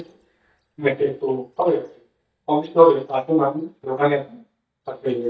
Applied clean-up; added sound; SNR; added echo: neural mask model DeepFilterNet 3.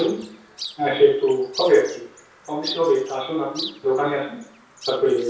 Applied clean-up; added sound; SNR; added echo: none; Chirp, tweet; 15 dB; reverberation time 0.6 s.